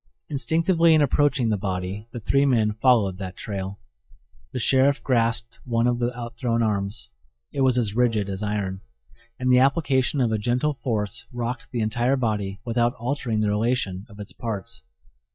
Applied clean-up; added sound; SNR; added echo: neural mask model DeepFilterNet 3.